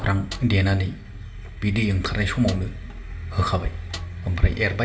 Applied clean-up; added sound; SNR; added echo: none; Snare drum; 19 dB; reverberation time 0.5 s.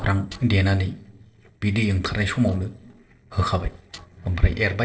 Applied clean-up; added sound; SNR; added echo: neural separator model SepFormer DNS4.